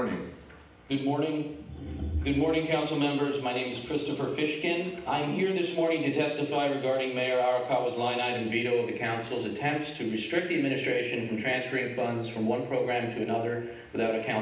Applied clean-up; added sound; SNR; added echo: none; none; none; reverberation time 0.9 s.